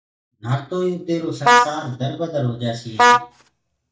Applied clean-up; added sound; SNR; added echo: neural mask model DeepFilterNet 3.